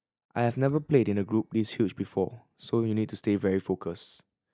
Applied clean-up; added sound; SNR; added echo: neural mask model DeepFilterNet 3.